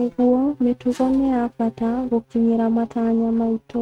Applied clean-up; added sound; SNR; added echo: neural mask model RNNoise.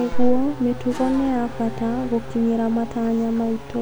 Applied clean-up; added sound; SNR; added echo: none; Race car, auto racing / Accelerating, revving, vroom; 15 dB; none.